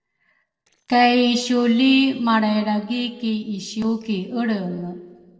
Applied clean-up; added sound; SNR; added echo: neural separator model SepFormer DNS4.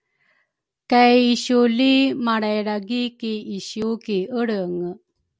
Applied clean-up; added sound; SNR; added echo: none; none; none; none.